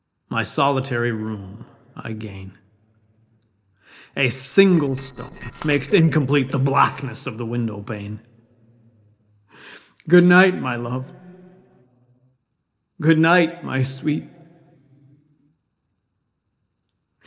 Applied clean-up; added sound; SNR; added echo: neural separator model SepFormer DNS4.